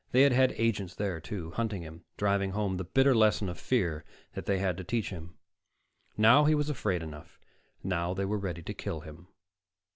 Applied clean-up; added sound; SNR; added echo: none; none; none; none.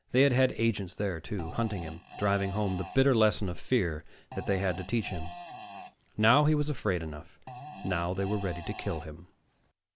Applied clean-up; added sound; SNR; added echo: none; Fart; 15 dB; none.